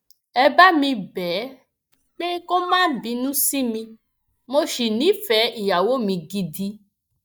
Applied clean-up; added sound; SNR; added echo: neural mask model DeepFilterNet 3.